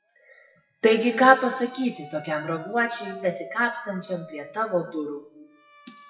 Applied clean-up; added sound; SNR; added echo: classical method WPE with log-MMSE.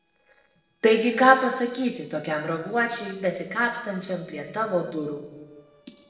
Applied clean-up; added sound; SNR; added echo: neural separator model SepFormer DNS4.